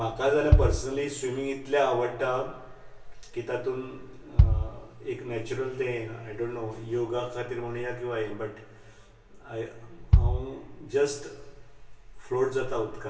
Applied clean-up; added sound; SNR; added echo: none; Bass drum; -4 dB; reverberation time 0.2 s.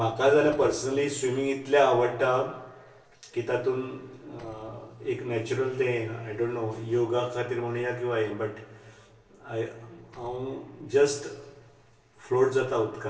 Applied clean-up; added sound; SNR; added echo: neural separator model SepFormer DNS4.